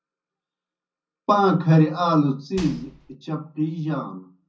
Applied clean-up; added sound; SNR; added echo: none; Microwave oven; 16 dB; reverberation time 0.4 s.